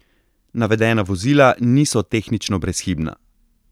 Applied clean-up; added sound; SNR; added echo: none; none; none; none.